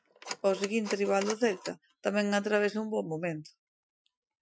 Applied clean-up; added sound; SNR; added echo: classical method Wiener filter.